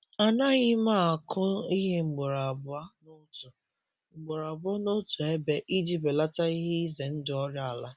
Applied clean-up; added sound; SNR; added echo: none; none; none; none.